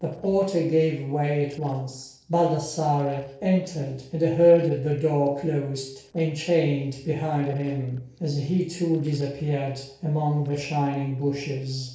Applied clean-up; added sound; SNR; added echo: neural separator model SepFormer DNS4.